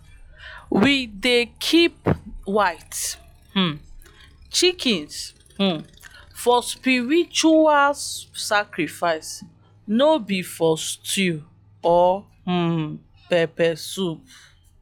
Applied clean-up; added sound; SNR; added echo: classical method log-MMSE.